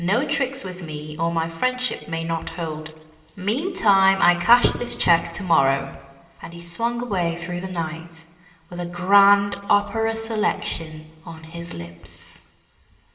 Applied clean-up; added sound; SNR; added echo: none; none; none; reverberation time 1.5 s.